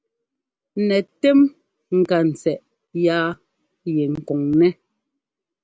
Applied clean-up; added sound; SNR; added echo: none; none; none; none.